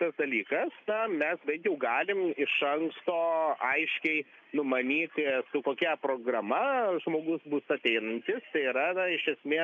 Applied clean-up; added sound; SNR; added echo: none; none; none; none.